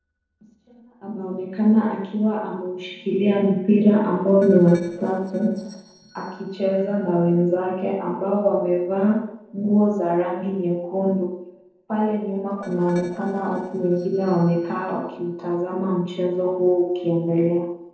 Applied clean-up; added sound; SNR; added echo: neural separator model SepFormer DNS4.